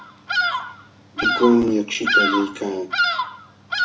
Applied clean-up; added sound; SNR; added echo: none; Bird vocalization, bird call, bird song; 0 dB; reverberation time 0.4 s.